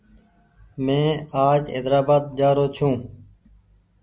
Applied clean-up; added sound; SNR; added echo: none; none; none; none.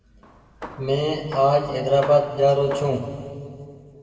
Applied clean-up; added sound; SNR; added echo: none; Hammer; 17 dB; reverberation time 2.3 s.